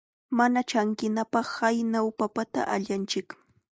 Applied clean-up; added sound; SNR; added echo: neural mask model Resemble Enhance denoiser.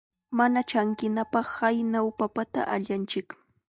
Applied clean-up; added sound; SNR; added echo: neural mask model DeepFilterNet 3.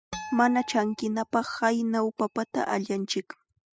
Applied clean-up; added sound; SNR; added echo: classical method spectral subtraction.